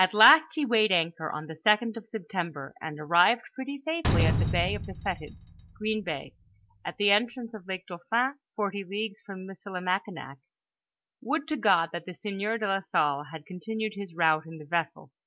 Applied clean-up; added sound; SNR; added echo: none; Slam; 3 dB; none.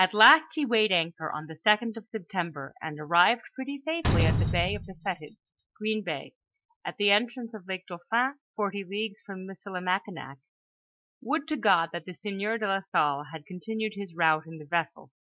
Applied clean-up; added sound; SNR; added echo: classical method Wiener filter.